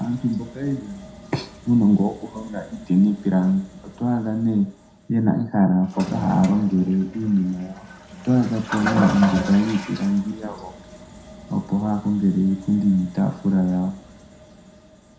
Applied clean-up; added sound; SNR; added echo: none; Toilet flush; 11 dB; reverberation time 0.4 s.